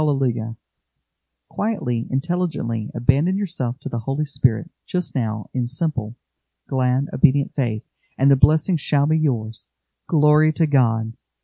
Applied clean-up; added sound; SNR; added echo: none; none; none; none.